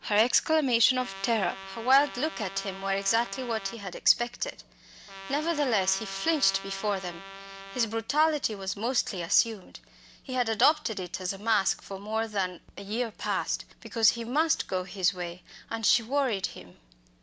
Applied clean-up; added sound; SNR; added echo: none; Trumpet; 13 dB; none.